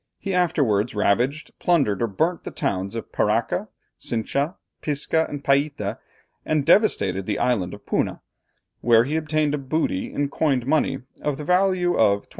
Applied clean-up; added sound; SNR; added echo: none; none; none; none.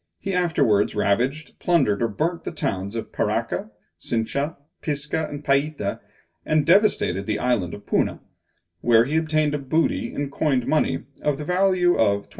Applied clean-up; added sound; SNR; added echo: none; none; none; reverberation time 0.1 s.